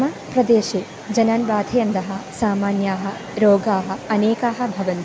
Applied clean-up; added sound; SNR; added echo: none; none; none; none.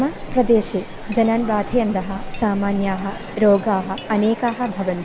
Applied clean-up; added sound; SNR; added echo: none; Chink, clink; 12 dB; none.